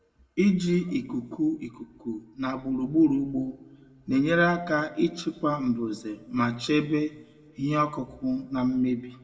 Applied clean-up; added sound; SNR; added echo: none; none; none; reverberation time 1.1 s.